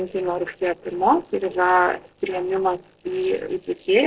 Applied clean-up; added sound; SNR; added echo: neural separator model SepFormer DNS4.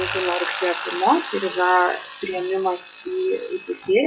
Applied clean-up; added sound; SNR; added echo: classical method WPE with log-MMSE.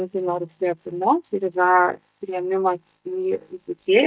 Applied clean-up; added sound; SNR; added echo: neural mask model DeepFilterNet 3.